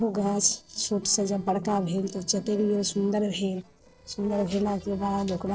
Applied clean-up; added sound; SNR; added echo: neural separator model SepFormer DNS4.